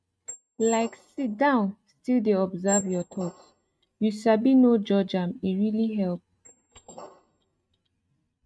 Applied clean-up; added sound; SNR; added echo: neural mask model RNNoise.